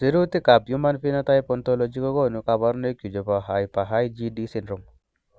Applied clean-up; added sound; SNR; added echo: none; none; none; none.